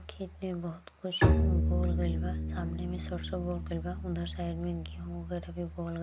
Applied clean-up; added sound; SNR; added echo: none; Bowed string instrument; -5 dB; none.